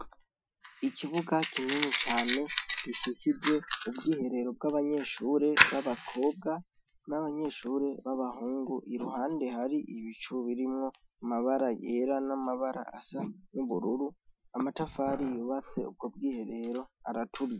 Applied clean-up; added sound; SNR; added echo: classical method Wiener filter.